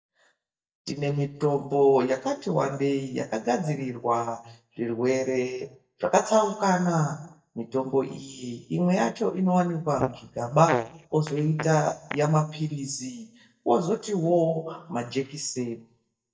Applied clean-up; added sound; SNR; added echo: neural mask model DeepFilterNet 3.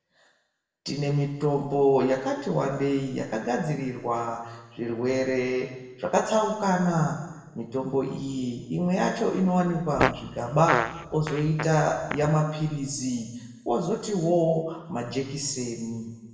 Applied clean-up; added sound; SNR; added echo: none; Fart; 5 dB; reverberation time 1.1 s.